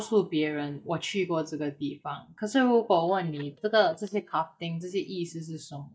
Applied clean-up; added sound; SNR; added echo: neural mask model DeepFilterNet 3.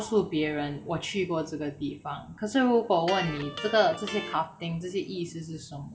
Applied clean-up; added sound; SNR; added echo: none; Electric guitar; 11 dB; reverberation time 0.6 s.